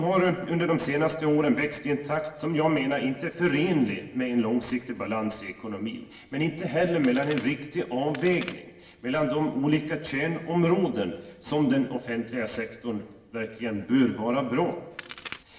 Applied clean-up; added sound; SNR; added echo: none; Crack; 11 dB; reverberation time 0.9 s.